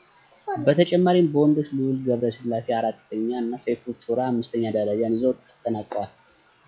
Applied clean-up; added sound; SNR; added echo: classical method log-MMSE.